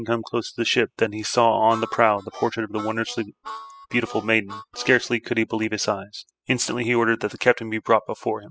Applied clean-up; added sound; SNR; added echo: classical method spectral subtraction.